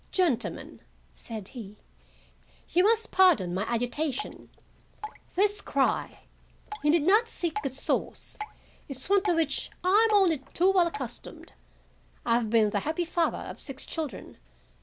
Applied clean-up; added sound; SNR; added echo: none; Drip; 17 dB; none.